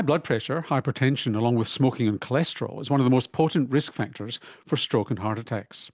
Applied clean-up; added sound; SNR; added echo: none; none; none; none.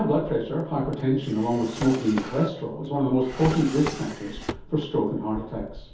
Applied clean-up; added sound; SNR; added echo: none; Drawer open or close; 12 dB; reverberation time 0.6 s.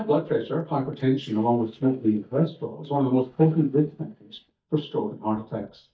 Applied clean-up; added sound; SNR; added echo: neural mask model DeepFilterNet 3.